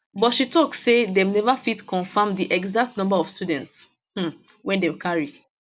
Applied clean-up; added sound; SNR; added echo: none; none; none; none.